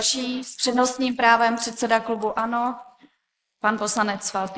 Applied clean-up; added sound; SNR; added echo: neural mask model Resemble Enhance denoiser.